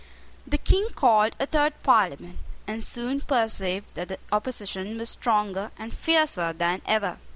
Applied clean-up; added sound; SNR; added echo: none; none; none; none.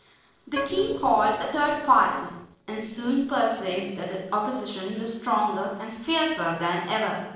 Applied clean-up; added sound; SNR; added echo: neural separator model SepFormer DNS4.